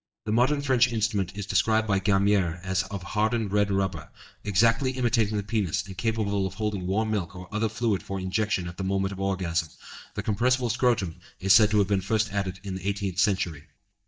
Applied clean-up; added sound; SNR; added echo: neural mask model DeepFilterNet 3.